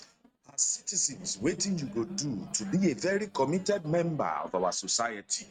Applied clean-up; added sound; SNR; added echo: neural mask model RNNoise.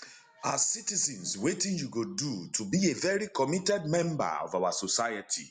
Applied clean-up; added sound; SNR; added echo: none; none; none; none.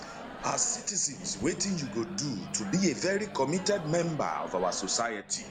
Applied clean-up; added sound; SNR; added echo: none; Microwave oven; 12 dB; none.